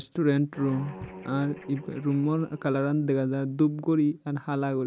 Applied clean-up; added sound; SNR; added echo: none; Guitar; 17 dB; none.